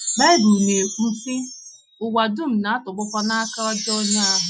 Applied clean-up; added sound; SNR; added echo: classical method Wiener filter.